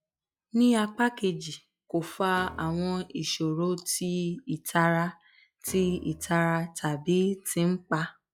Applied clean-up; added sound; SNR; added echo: classical method log-MMSE.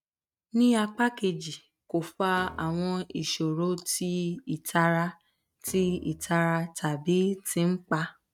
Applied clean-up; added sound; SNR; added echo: neural mask model RNNoise.